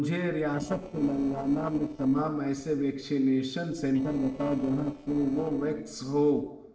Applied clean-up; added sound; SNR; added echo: neural separator model SepFormer DNS4.